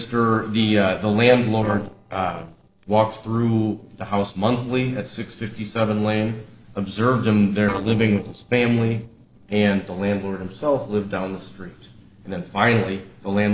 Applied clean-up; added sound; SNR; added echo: neural separator model SepFormer DNS4.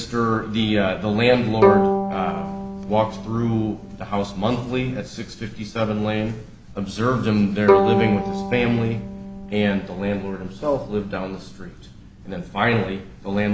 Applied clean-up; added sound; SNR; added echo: none; Bowed string instrument; 4 dB; none.